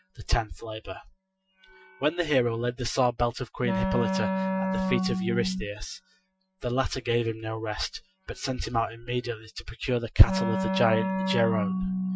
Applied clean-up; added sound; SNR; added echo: classical method Wiener filter.